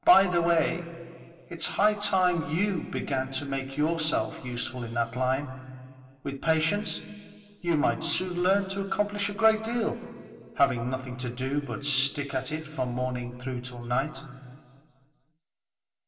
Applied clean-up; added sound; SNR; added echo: none; none; none; reverberation time 2.1 s.